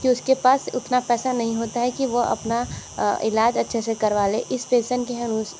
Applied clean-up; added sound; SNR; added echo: none; Insect; 20 dB; none.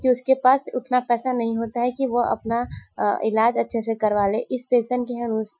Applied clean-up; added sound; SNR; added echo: classical method Wiener filter.